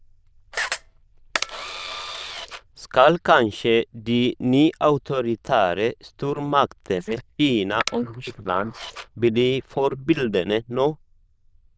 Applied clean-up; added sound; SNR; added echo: neural diffusion model UNIVERSE++.